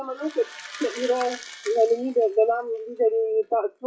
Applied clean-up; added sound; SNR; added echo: classical method WPE with log-MMSE.